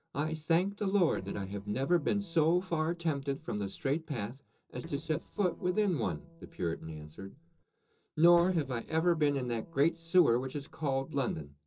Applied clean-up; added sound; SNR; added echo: neural separator model SepFormer DNS4.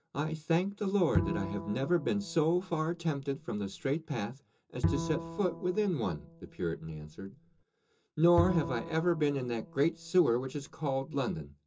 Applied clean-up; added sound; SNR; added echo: none; Bowed string instrument; 7 dB; reverberation time 0.2 s.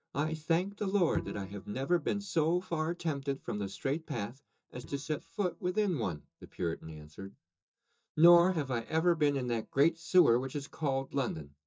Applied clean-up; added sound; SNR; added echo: neural mask model DeepFilterNet 3.